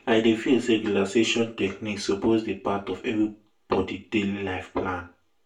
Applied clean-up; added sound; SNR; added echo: none; none; none; reverberation time 0.3 s.